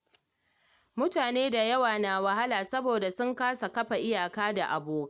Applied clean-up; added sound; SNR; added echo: none; none; none; none.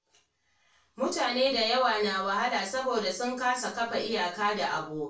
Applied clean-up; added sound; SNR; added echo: none; none; none; reverberation time 0.3 s.